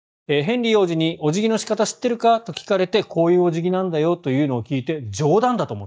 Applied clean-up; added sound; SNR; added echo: neural mask model DeepFilterNet 3.